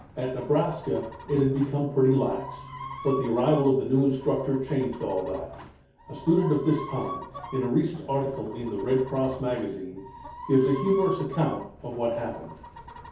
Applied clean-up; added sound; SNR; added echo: none; Chicken, rooster; 15 dB; reverberation time 0.6 s.